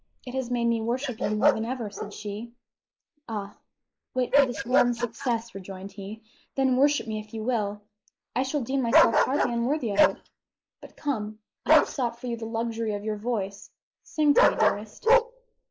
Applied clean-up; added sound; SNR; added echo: neural mask model Resemble Enhance denoiser.